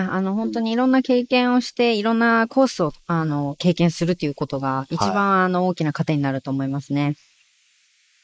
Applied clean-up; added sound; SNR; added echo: neural mask model Resemble Enhance denoiser.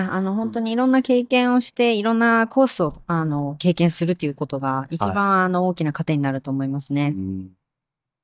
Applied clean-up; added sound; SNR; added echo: neural mask model DeepFilterNet 3.